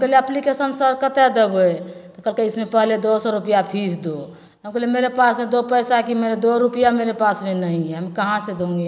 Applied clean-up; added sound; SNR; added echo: none; none; none; none.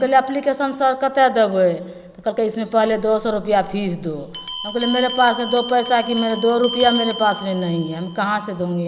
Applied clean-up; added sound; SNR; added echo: none; Bell; 13 dB; none.